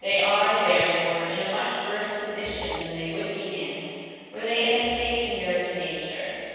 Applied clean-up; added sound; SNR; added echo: none; Liquid; 15 dB; reverberation time 2.2 s.